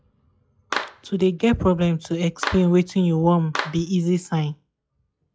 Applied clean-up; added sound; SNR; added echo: classical method log-MMSE.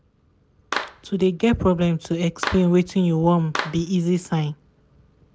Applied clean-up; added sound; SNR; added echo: none; Clapping; 11 dB; none.